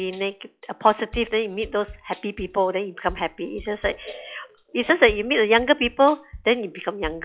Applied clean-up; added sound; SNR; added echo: classical method log-MMSE.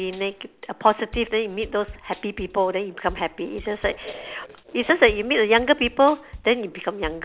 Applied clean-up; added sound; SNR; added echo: none; Drum / Drum kit; 19 dB; none.